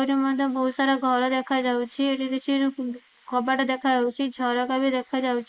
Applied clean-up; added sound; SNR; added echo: neural mask model Resemble Enhance denoiser.